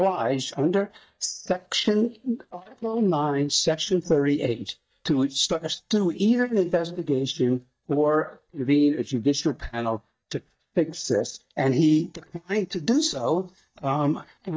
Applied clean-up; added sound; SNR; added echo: neural mask model DeepFilterNet 3.